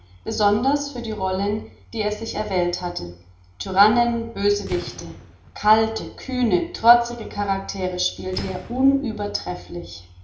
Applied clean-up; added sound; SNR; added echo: none; Fireworks; 17 dB; reverberation time 0.2 s.